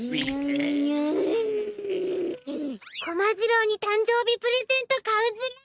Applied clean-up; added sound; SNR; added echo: neural mask model RNNoise.